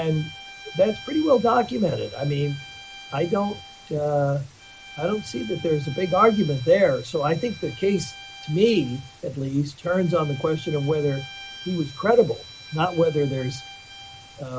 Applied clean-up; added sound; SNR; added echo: none; Bowed string instrument; 18 dB; none.